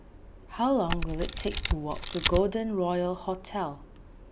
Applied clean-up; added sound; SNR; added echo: none; Camera; -1 dB; none.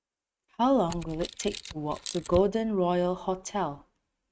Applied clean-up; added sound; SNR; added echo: neural mask model RNNoise.